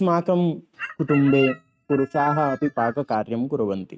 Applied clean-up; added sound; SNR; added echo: neural mask model RNNoise.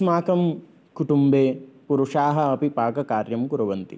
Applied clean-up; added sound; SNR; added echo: none; none; none; none.